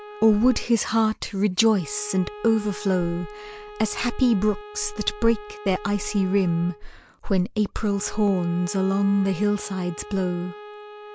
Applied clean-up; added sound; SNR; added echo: none; Bowed string instrument; 17 dB; none.